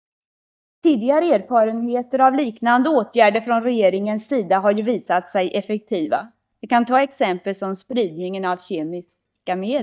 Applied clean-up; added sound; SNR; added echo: neural mask model DeepFilterNet 3.